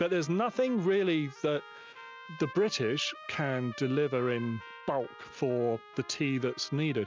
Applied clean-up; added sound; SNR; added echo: none; Trumpet + Trumpet; 18 dB; none.